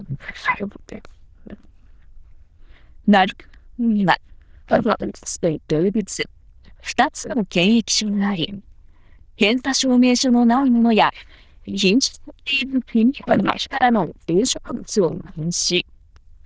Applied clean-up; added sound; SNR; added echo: neural diffusion model UNIVERSE++.